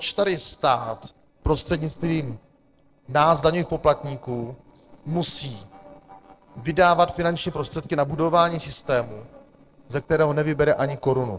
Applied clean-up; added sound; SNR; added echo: neural separator model SepFormer DNS4.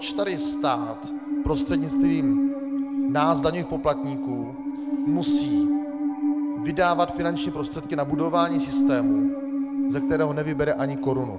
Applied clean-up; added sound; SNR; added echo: none; Musical instrument; -2 dB; none.